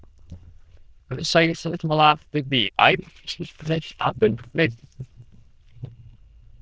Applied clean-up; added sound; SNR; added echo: neural diffusion model UNIVERSE++.